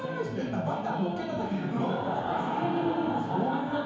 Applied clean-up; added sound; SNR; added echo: none; none; none; reverberation time 1.0 s.